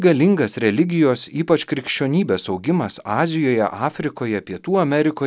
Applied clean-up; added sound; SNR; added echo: none; none; none; none.